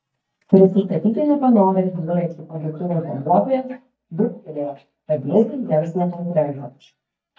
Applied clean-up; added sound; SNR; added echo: neural mask model DeepFilterNet 3.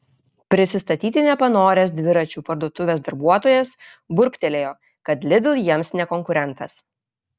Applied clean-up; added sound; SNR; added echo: none; none; none; none.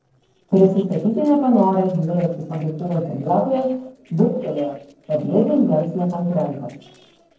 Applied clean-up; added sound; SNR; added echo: neural separator model SepFormer DNS4.